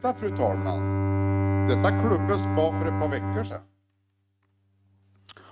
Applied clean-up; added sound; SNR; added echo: neural mask model RNNoise.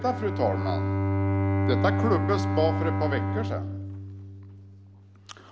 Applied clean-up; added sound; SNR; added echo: none; Bowed string instrument; -3 dB; none.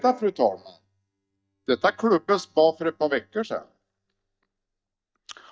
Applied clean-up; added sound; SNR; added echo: neural mask model DeepFilterNet 3.